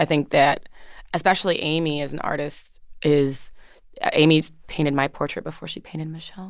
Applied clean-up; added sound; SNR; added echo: none; none; none; none.